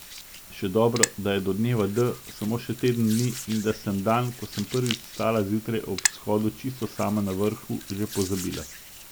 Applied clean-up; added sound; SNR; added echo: none; Hands; 10 dB; none.